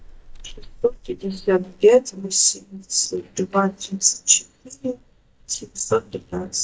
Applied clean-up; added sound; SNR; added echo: neural mask model DeepFilterNet 3.